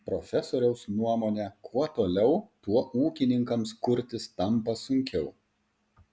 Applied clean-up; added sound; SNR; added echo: none; none; none; none.